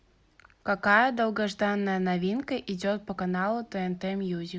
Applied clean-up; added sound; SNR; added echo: none; none; none; none.